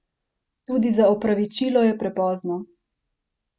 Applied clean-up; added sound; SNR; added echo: none; none; none; none.